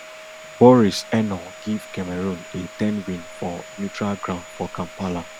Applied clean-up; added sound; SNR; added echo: none; Domestic sounds, home sounds; 17 dB; none.